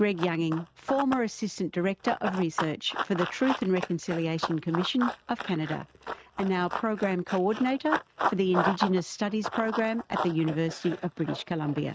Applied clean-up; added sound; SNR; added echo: neural mask model RNNoise.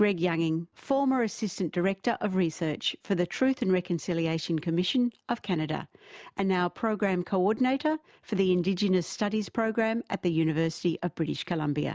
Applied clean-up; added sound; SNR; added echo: none; none; none; none.